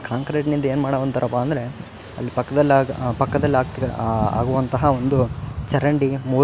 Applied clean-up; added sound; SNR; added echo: none; none; none; none.